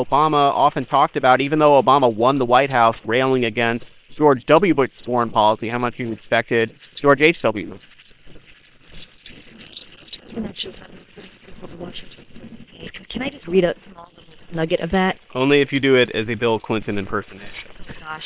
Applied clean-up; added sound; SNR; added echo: neural separator model SepFormer WHAM!.